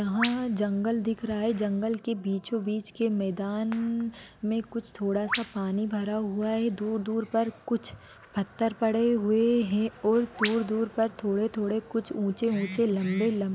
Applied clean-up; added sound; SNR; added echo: none; Bird vocalization, bird call, bird song; 15 dB; none.